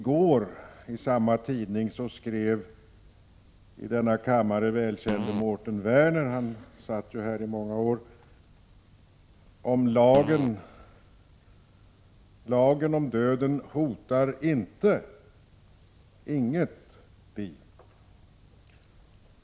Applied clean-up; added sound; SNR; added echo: none; Fart; 11 dB; none.